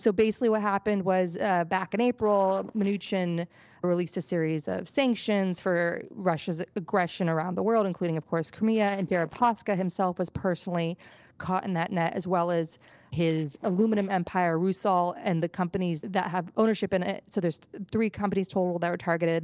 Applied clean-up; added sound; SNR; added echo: neural separator model SepFormer DNS4.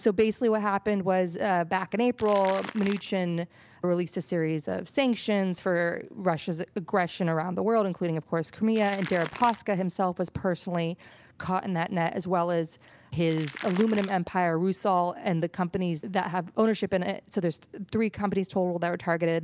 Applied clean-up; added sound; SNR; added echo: none; Crackle; 13 dB; none.